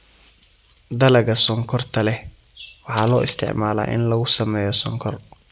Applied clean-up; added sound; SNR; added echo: none; Camera; 19 dB; none.